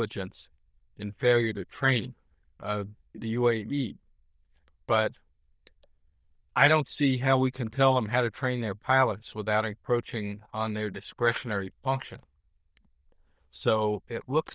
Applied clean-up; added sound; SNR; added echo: neural diffusion model UNIVERSE++.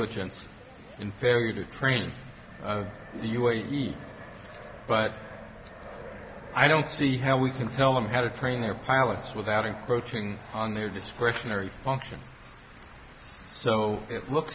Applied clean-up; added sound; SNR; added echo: none; Fixed-wing aircraft, airplane; 18 dB; none.